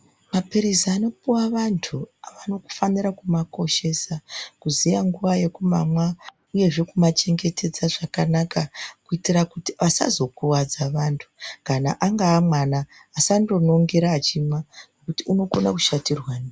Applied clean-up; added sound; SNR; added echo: none; none; none; none.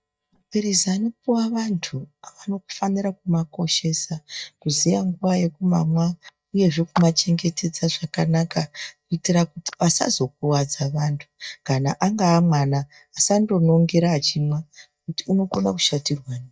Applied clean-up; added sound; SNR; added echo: neural mask model DeepFilterNet 3.